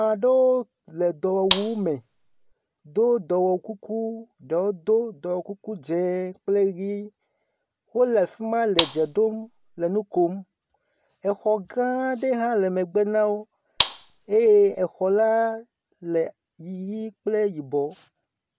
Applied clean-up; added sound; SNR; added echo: none; Gunshot, gunfire; 2 dB; none.